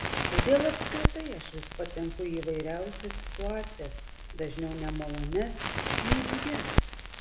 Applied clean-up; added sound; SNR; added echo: none; Crackle; -1 dB; reverberation time 1.0 s.